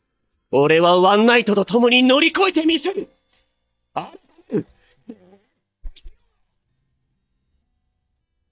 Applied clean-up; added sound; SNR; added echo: neural mask model DeepFilterNet 3.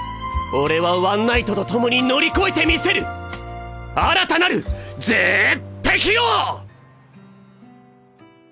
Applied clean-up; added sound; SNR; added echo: none; none; none; none.